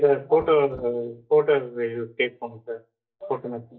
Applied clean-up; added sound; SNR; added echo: neural mask model DeepFilterNet 3.